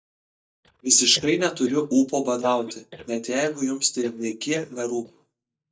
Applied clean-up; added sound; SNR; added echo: neural mask model DeepFilterNet 3.